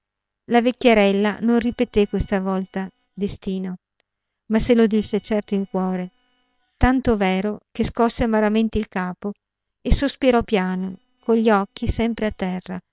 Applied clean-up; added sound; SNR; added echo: neural separator model SepFormer WHAM!.